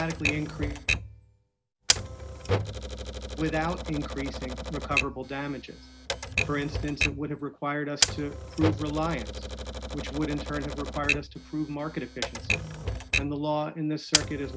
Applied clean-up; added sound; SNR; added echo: none; Typewriter; -1 dB; none.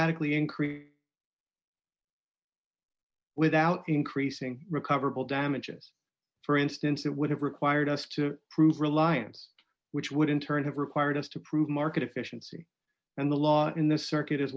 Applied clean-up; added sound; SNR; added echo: none; none; none; none.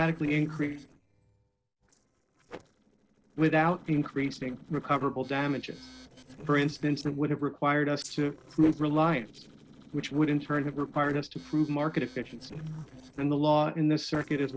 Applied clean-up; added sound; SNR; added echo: neural separator model SepFormer DNS4.